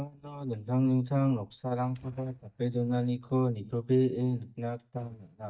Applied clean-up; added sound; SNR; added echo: neural mask model DeepFilterNet 3.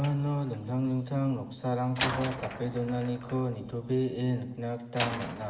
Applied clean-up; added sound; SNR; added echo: none; Slam; 10 dB; reverberation time 1.0 s.